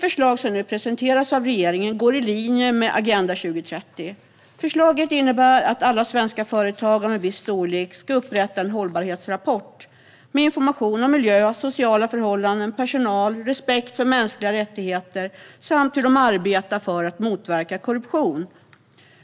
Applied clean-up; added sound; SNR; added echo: none; none; none; none.